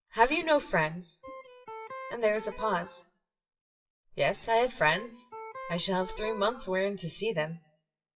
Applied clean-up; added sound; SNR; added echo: classical method WPE with log-MMSE.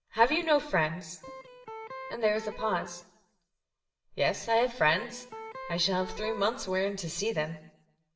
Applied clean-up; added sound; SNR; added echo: none; Electric guitar; 12 dB; reverberation time 0.7 s.